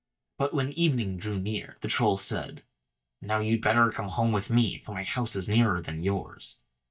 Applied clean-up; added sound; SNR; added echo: neural mask model DeepFilterNet 3.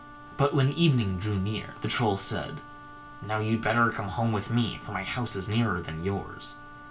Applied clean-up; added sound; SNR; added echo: none; Wind instrument, woodwind instrument; 18 dB; reverberation time 0.2 s.